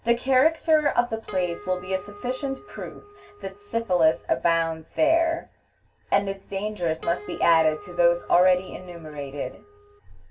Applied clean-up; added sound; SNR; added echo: none; Harp; 18 dB; reverberation time 0.2 s.